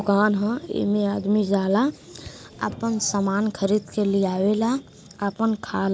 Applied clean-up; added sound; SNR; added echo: none; none; none; none.